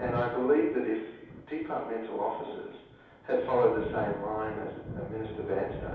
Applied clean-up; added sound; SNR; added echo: none; Thunder; 12 dB; reverberation time 2.2 s.